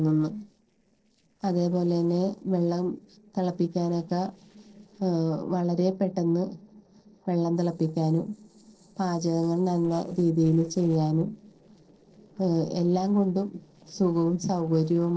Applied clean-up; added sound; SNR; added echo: neural separator model SepFormer DNS4.